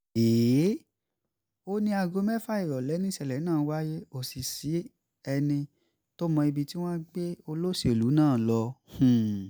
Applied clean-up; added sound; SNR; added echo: none; none; none; none.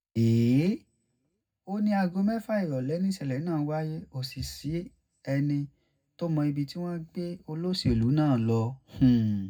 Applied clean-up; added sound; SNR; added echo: none; none; none; reverberation time 0.3 s.